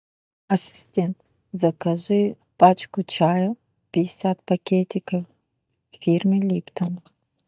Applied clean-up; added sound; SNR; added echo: neural mask model DeepFilterNet 3.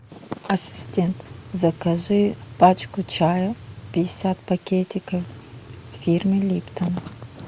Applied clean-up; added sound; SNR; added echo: none; Truck; 18 dB; none.